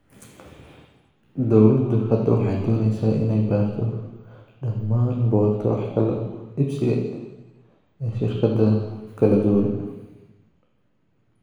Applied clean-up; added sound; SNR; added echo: none; none; none; reverberation time 1.1 s.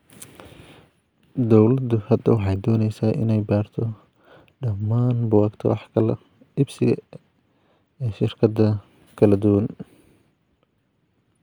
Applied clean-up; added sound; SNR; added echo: none; none; none; none.